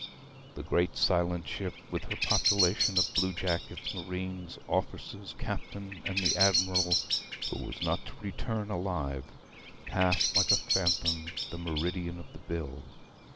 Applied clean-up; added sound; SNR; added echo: none; Bird vocalization, bird call, bird song; 2 dB; none.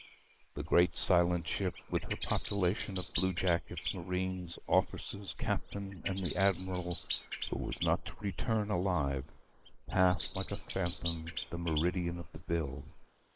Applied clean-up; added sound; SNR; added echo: neural mask model Resemble Enhance denoiser.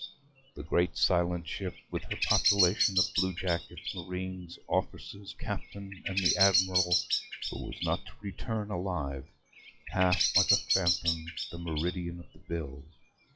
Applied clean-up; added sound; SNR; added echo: classical method log-MMSE.